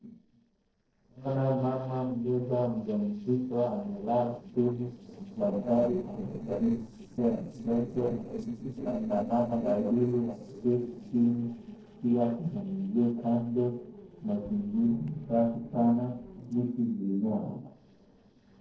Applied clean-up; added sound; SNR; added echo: neural separator model SepFormer DNS4.